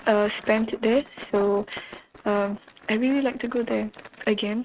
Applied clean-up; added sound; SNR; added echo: neural mask model RNNoise.